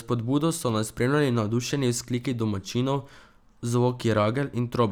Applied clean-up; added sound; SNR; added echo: none; none; none; none.